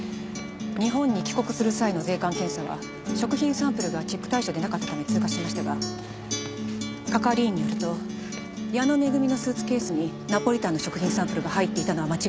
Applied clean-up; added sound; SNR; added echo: none; Acoustic guitar; 4 dB; none.